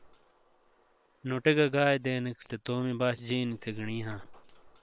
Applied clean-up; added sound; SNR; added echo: neural separator model SepFormer WHAM!.